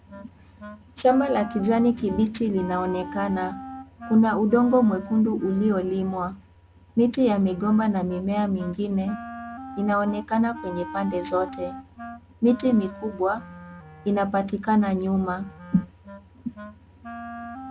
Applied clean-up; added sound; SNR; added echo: none; Wind instrument, woodwind instrument; 16 dB; none.